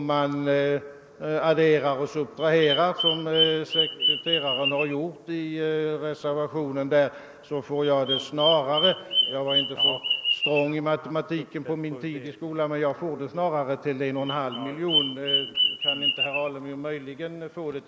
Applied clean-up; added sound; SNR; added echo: neural mask model Resemble Enhance denoiser.